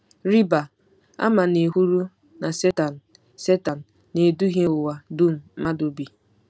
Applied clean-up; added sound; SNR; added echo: none; none; none; none.